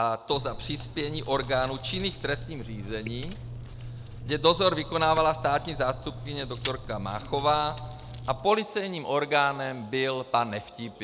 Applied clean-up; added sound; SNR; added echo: none; Chewing, mastication; 11 dB; none.